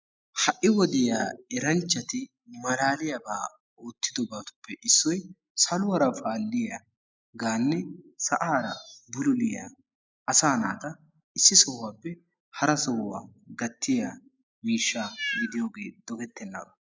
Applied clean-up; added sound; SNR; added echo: neural mask model Resemble Enhance denoiser.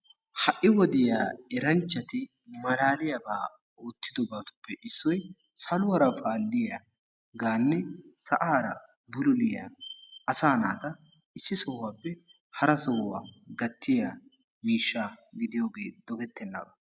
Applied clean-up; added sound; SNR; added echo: none; none; none; none.